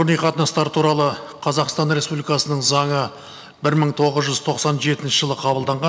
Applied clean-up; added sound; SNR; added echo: none; none; none; none.